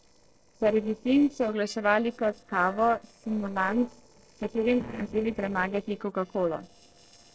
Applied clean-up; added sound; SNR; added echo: neural separator model SepFormer DNS4.